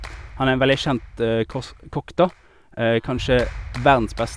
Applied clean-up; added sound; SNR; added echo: none; Clapping; 13 dB; none.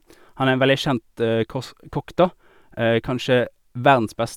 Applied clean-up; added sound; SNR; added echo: none; none; none; none.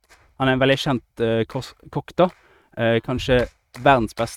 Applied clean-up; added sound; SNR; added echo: neural mask model RNNoise.